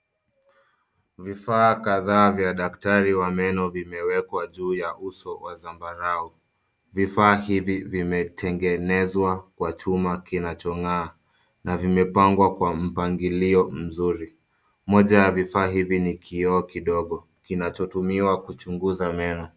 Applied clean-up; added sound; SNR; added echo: none; none; none; none.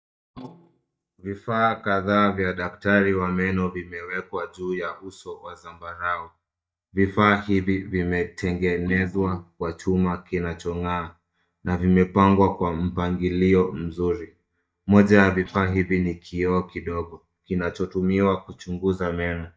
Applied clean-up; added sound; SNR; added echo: neural mask model DeepFilterNet 3.